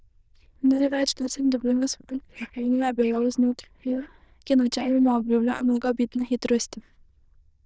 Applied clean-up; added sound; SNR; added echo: neural diffusion model UNIVERSE++.